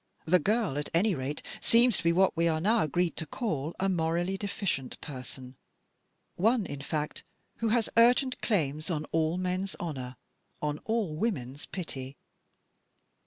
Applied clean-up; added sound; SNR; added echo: none; none; none; none.